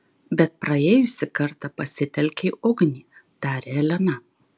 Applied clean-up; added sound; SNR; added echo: none; none; none; none.